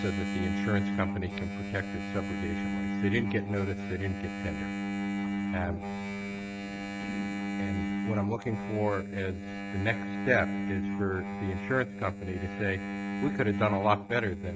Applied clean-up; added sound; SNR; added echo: neural mask model RNNoise.